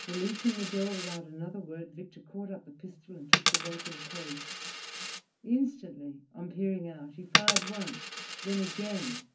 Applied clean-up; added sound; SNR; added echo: none; Coin (dropping); -1 dB; reverberation time 0.4 s.